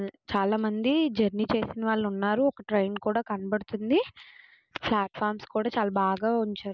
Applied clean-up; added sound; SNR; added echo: none; none; none; none.